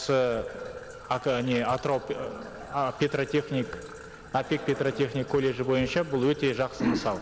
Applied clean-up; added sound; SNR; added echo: none; Trickle, dribble / Traffic noise, roadway noise; 18 dB; none.